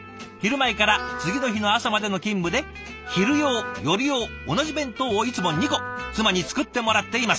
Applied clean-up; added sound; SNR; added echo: none; Wind instrument, woodwind instrument; 12 dB; none.